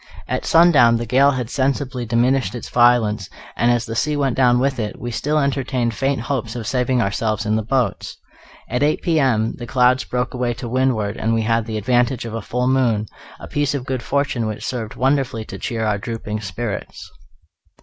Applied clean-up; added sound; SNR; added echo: none; none; none; none.